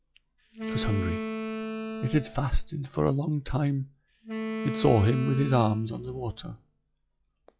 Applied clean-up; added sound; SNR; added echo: classical method log-MMSE.